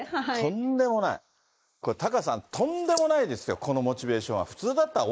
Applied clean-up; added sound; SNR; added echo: neural mask model Resemble Enhance denoiser.